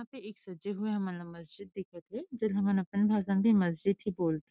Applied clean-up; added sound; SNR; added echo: none; none; none; none.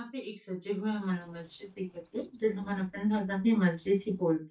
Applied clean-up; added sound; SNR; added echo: neural mask model DeepFilterNet 3.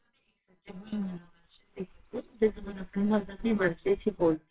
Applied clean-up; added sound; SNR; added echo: neural separator model SepFormer WHAMR!.